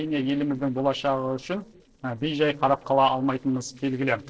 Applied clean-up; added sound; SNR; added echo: neural separator model SepFormer DNS4.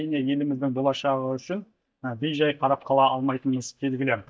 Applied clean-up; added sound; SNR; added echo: neural mask model DeepFilterNet 3.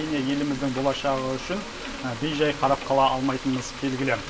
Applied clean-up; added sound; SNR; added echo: none; Frying (food); 13 dB; reverberation time 1.8 s.